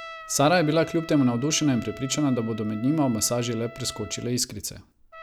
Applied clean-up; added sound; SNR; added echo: none; Trumpet; 18 dB; none.